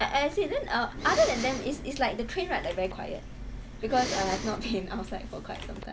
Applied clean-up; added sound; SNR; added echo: none; Respiratory sounds; 9 dB; none.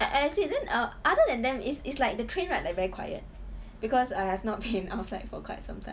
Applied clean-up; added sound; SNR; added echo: none; none; none; none.